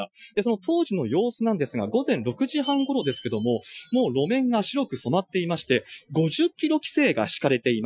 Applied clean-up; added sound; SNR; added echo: classical method Wiener filter.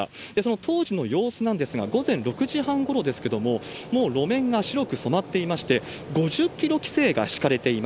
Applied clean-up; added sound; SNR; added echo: none; none; none; none.